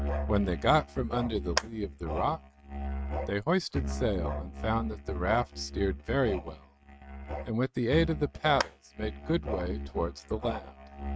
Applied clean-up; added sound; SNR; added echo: neural mask model RNNoise.